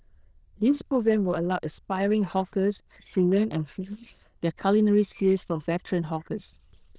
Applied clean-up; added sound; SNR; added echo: neural diffusion model UNIVERSE++.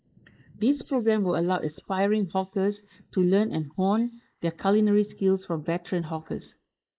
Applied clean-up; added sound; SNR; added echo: neural mask model Resemble Enhance denoiser.